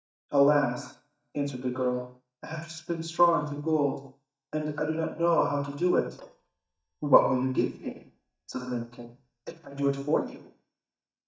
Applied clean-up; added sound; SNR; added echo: neural mask model DeepFilterNet 3.